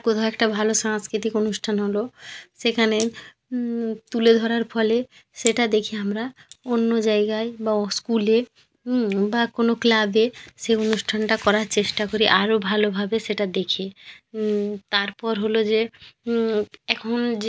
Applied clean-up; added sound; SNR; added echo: none; none; none; none.